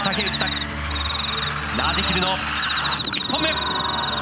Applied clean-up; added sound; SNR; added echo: none; Cricket; 3 dB; none.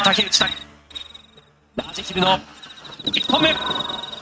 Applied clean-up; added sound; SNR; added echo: neural mask model RNNoise.